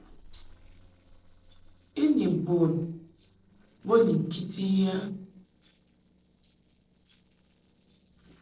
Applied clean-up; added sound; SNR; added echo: neural separator model SepFormer DNS4.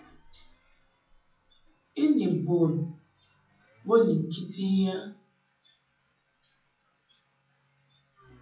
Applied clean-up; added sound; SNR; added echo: classical method WPE with log-MMSE.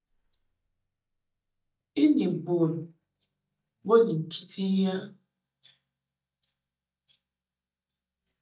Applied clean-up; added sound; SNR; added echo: neural mask model DeepFilterNet 3.